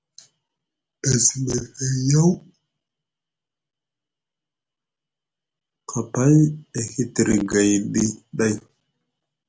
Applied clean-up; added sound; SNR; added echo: none; none; none; none.